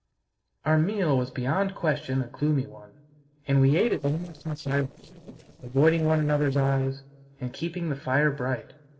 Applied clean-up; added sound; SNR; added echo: neural separator model SepFormer DNS4.